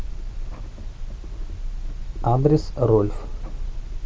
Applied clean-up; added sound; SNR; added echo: none; none; none; none.